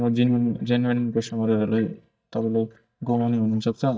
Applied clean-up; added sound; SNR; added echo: neural mask model DeepFilterNet 3.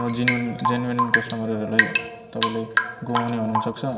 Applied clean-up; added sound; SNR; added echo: none; Drip / Rain; -1 dB; reverberation time 2.1 s.